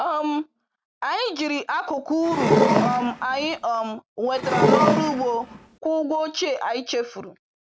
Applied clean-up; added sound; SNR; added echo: none; Wood; -3 dB; none.